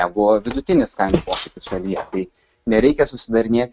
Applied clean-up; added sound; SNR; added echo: neural mask model RNNoise.